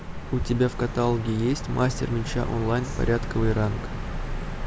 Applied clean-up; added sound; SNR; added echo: none; Bird vocalization, bird call, bird song; 4 dB; none.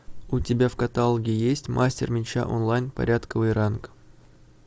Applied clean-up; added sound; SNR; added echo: none; none; none; none.